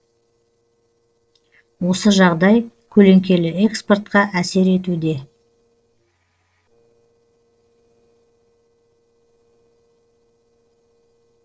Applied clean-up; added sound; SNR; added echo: neural separator model SepFormer DNS4.